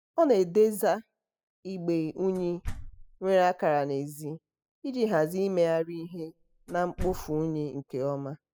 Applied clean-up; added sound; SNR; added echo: classical method spectral subtraction.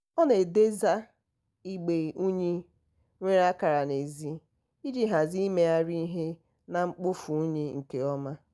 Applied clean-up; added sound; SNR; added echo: none; none; none; none.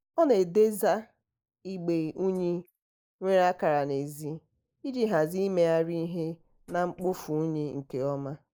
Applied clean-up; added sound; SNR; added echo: neural mask model Resemble Enhance denoiser.